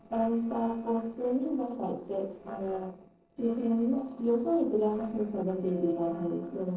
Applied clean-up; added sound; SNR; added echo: neural separator model SepFormer DNS4.